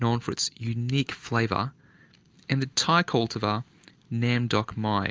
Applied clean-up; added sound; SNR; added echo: none; none; none; none.